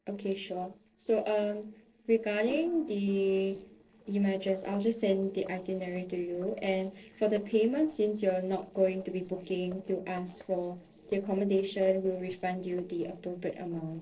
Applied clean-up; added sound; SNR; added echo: neural separator model SepFormer DNS4.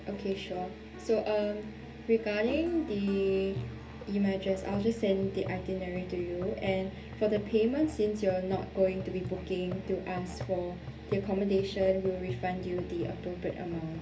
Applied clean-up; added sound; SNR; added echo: none; Musical instrument; 11 dB; reverberation time 0.3 s.